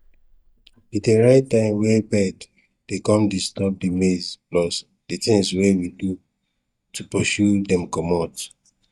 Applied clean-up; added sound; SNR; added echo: neural mask model DeepFilterNet 3.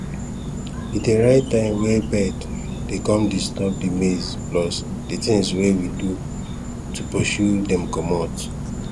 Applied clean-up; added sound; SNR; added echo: none; Insect; 7 dB; none.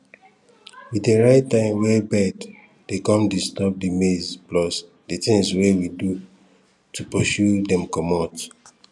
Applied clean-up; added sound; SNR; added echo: none; none; none; none.